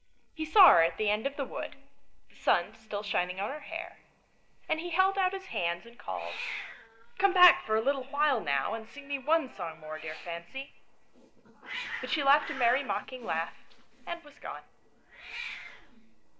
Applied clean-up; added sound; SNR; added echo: neural separator model SepFormer DNS4.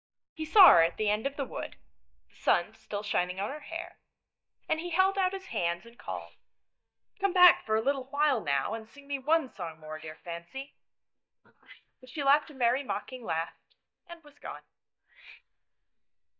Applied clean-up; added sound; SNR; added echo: neural mask model DeepFilterNet 3.